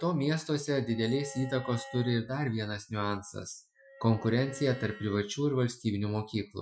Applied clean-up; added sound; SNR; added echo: classical method Wiener filter.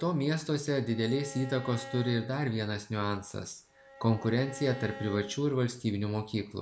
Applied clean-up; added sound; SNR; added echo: none; Bowed string instrument; 16 dB; none.